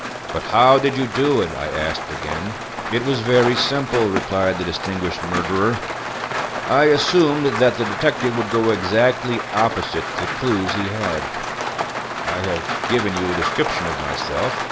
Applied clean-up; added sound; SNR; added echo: none; Rain; 5 dB; none.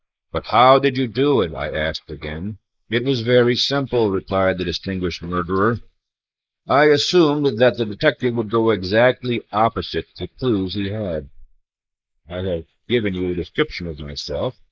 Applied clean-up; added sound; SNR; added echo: neural mask model Resemble Enhance denoiser.